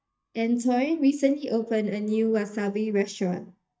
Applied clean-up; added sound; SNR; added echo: neural mask model DeepFilterNet 3.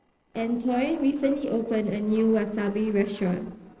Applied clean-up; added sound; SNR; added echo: neural separator model SepFormer DNS4.